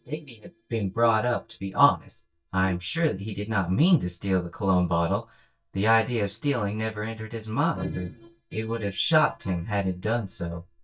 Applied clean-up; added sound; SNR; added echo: neural mask model DeepFilterNet 3.